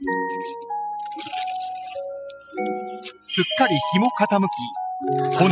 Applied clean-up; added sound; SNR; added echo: classical method spectral subtraction.